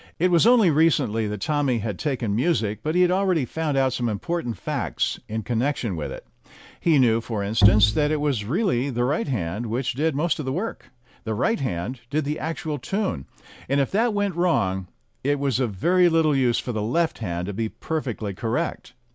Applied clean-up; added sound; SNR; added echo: none; Bowed string instrument; 0 dB; none.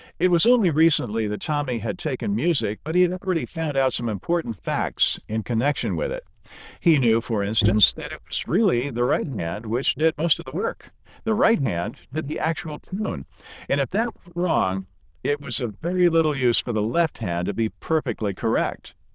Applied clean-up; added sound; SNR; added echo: neural diffusion model UNIVERSE++.